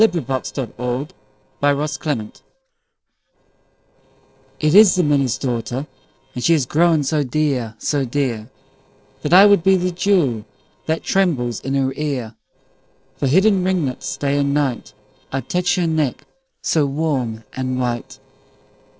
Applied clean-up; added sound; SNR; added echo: neural separator model SepFormer DNS4.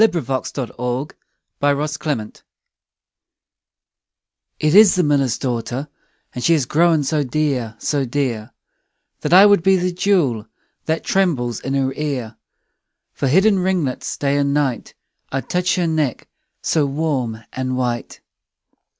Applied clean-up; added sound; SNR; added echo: none; none; none; none.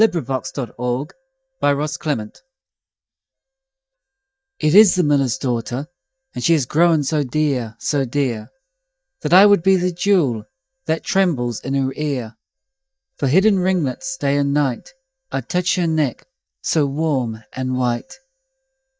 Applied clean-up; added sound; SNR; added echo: neural mask model DeepFilterNet 3.